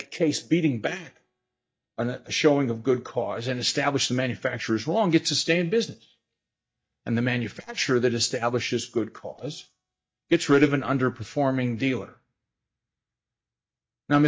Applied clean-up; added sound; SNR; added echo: neural mask model DeepFilterNet 3.